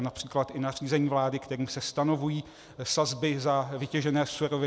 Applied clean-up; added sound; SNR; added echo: none; none; none; none.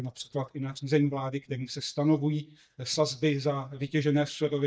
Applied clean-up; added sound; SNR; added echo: neural mask model DeepFilterNet 3.